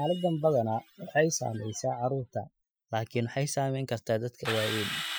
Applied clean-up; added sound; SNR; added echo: classical method Wiener filter.